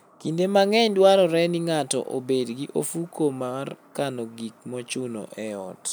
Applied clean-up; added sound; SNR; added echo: none; none; none; none.